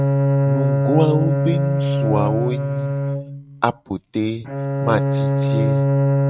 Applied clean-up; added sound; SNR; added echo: neural mask model RNNoise.